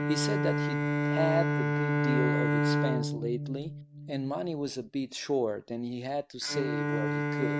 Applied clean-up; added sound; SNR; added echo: neural mask model RNNoise.